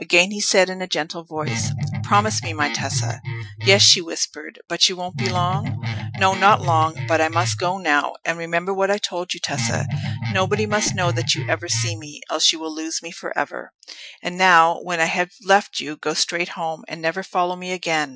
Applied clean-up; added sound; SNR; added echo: classical method Wiener filter.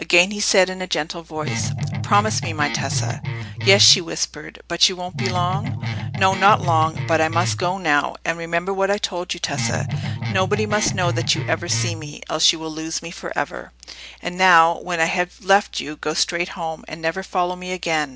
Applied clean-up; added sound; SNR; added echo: none; Guitar; 4 dB; none.